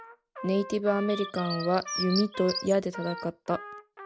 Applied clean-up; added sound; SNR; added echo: none; Trumpet + Bird; 9 dB; none.